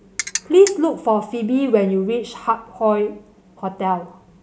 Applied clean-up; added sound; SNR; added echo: none; Ratchet, pawl; 8 dB; none.